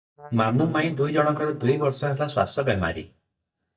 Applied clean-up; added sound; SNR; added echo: neural mask model DeepFilterNet 3.